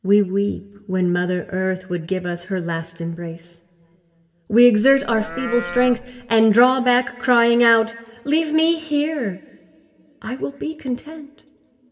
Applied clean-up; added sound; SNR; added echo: none; Livestock, farm animals, working animals; 12 dB; reverberation time 2.1 s.